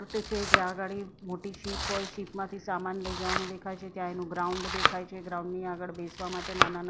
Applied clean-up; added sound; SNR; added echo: none; Domestic sounds, home sounds; -1 dB; none.